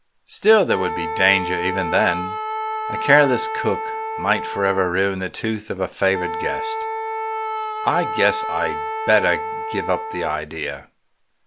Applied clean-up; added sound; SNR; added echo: none; Wind instrument, woodwind instrument; 5 dB; none.